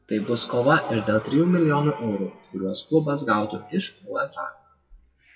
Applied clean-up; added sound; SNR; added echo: classical method WPE with log-MMSE.